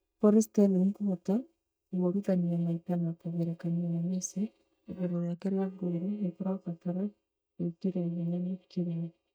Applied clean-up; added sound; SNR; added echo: neural mask model DeepFilterNet 3.